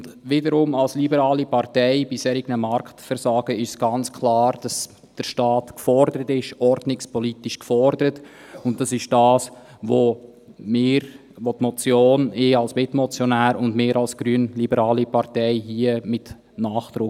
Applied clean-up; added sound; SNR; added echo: none; none; none; none.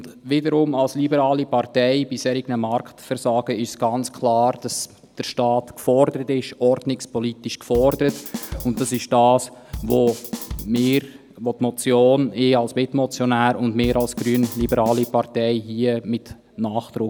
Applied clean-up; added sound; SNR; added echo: none; Bass drum / Snare drum / Drum kit; 12 dB; none.